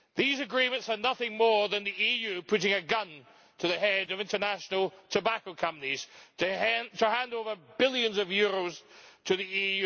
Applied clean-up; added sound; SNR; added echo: none; none; none; none.